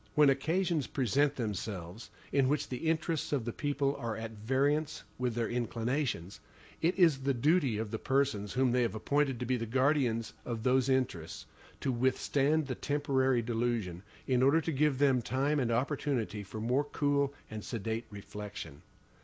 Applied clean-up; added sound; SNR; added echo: none; none; none; none.